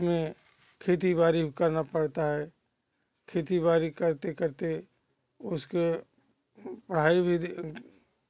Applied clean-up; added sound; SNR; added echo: none; none; none; none.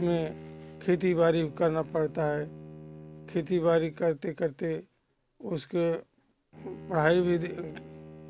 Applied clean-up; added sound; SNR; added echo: none; Bowed string instrument; 17 dB; none.